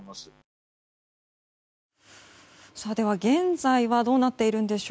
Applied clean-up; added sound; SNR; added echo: none; none; none; none.